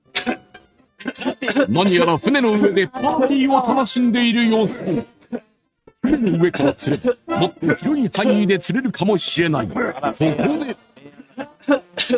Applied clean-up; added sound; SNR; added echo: neural mask model RNNoise.